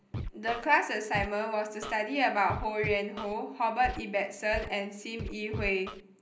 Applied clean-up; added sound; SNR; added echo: none; Scratching (performance technique); 11 dB; reverberation time 0.5 s.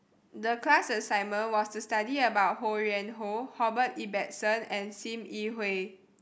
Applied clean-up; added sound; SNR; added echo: none; none; none; none.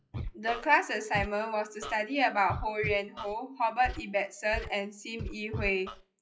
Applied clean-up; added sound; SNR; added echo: classical method WPE with log-MMSE.